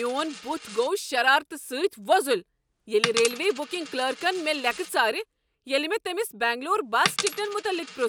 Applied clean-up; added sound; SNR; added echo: none; Coin (dropping); 11 dB; none.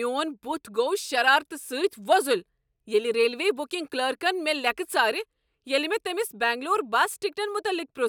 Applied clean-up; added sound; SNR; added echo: none; none; none; none.